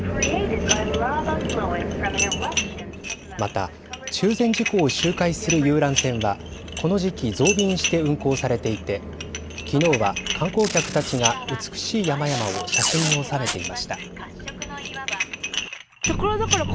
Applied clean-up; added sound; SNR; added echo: none; Packing tape, duct tape + Dishes, pots, and pans; 6 dB; none.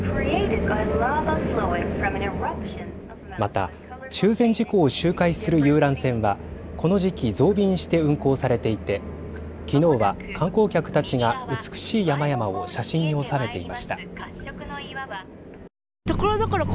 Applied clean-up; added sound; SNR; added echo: none; none; none; none.